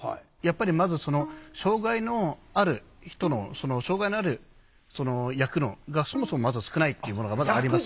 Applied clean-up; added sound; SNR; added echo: none; Bowed string instrument; 18 dB; none.